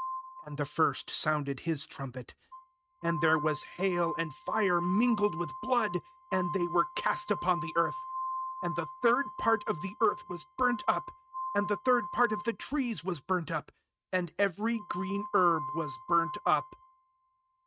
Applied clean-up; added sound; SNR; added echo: neural mask model RNNoise.